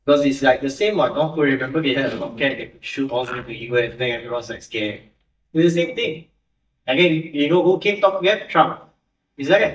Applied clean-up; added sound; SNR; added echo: neural mask model DeepFilterNet 3.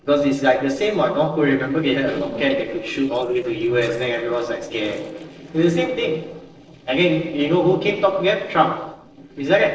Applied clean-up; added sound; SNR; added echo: neural separator model SepFormer DNS4.